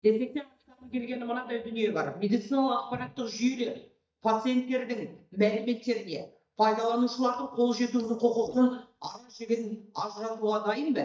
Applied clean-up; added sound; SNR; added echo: neural mask model DeepFilterNet 3.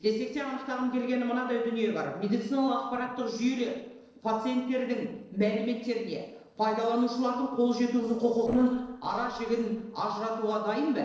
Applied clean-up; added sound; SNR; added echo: neural separator model SepFormer DNS4.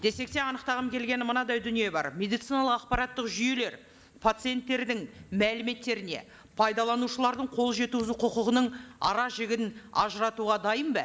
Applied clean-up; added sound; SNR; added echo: none; none; none; none.